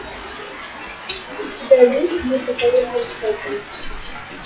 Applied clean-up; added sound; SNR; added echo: classical method WPE with log-MMSE.